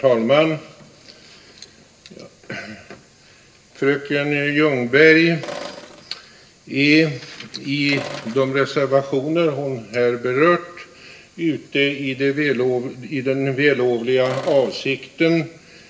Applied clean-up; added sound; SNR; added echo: none; Sink (filling or washing); 15 dB; reverberation time 1.1 s.